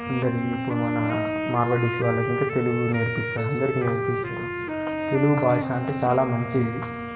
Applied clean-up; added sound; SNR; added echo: none; Wind instrument, woodwind instrument; 3 dB; reverberation time 1.1 s.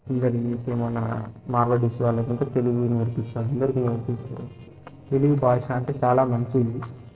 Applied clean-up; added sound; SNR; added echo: neural separator model SepFormer DNS4.